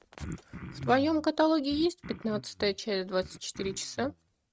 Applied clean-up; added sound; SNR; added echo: neural mask model RNNoise.